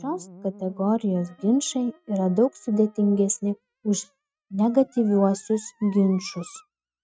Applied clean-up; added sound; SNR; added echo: neural mask model RNNoise.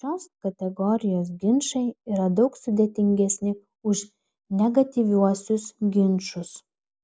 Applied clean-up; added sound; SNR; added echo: none; none; none; none.